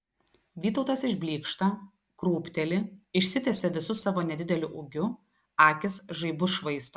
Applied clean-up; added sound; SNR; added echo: none; none; none; none.